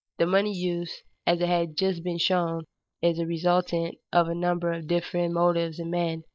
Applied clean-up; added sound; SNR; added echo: neural mask model DeepFilterNet 3.